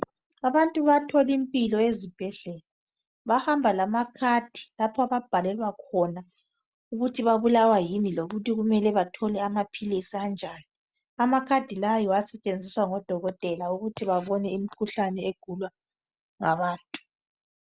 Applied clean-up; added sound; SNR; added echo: none; none; none; none.